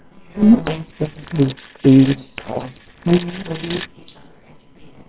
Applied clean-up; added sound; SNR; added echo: neural separator model SepFormer WHAMR!.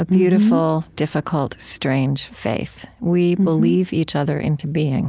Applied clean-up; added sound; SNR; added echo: none; none; none; none.